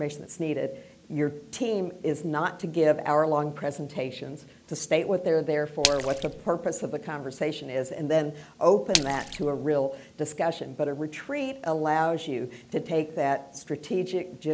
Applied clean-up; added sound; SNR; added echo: none; Splash, splatter; 4 dB; none.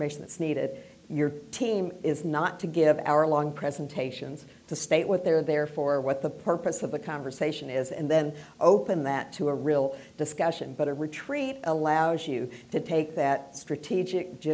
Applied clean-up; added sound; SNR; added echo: none; none; none; none.